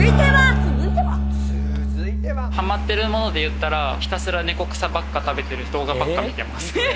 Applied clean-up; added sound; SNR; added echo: none; Bass guitar; -2 dB; none.